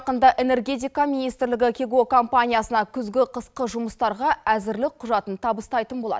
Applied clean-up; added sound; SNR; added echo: none; none; none; none.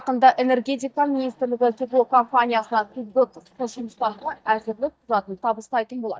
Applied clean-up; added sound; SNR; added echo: neural mask model DeepFilterNet 3.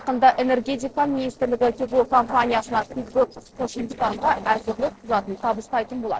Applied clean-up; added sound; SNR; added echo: neural separator model SepFormer DNS4.